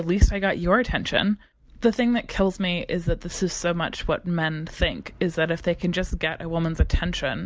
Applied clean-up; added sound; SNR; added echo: none; none; none; none.